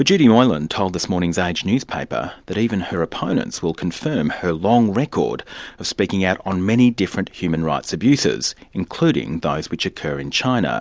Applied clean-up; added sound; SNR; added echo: none; none; none; none.